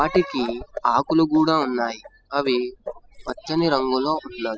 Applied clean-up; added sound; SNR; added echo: classical method spectral subtraction.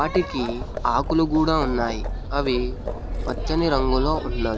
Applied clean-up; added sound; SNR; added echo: none; Livestock, farm animals, working animals; 4 dB; none.